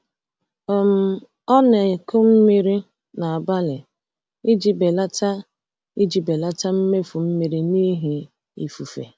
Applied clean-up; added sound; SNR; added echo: none; none; none; none.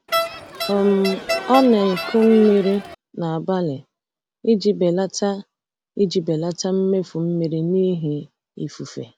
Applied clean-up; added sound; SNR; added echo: none; Crowd; 6 dB; none.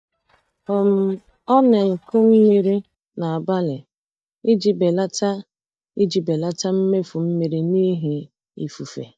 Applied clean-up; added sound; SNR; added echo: neural mask model DeepFilterNet 3.